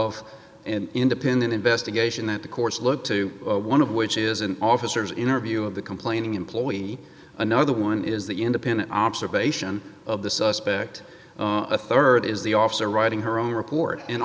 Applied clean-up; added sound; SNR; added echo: none; none; none; none.